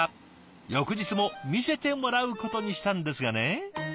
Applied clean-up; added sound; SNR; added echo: none; none; none; none.